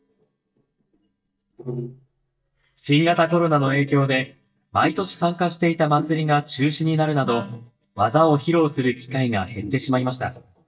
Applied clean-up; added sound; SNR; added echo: neural mask model DeepFilterNet 3.